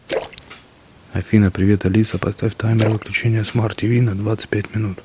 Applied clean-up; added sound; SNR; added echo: none; Splash, splatter + Tambourine; 12 dB; none.